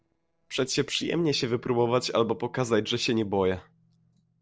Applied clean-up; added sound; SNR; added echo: neural separator model SepFormer DNS4.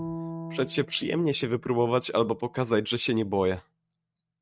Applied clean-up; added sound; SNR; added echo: neural mask model RNNoise.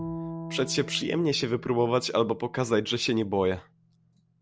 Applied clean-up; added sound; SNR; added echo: none; Bowed string instrument; 13 dB; none.